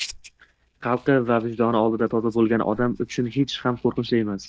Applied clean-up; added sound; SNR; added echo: neural mask model DeepFilterNet 3.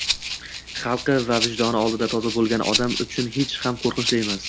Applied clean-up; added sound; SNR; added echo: none; Rattle (instrument); 5 dB; none.